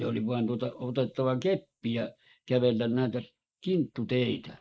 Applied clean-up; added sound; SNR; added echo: neural mask model Resemble Enhance denoiser.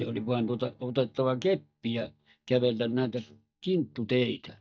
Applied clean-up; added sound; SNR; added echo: neural mask model DeepFilterNet 3.